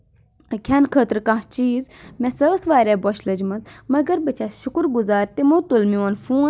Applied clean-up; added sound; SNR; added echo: none; none; none; none.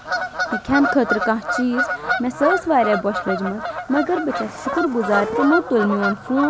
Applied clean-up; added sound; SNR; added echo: none; Bird vocalization, bird call, bird song / Fowl; 4 dB; none.